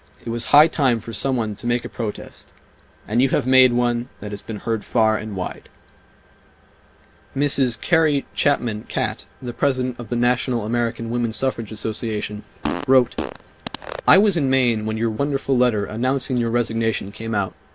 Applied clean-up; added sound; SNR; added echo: none; Fart; 8 dB; none.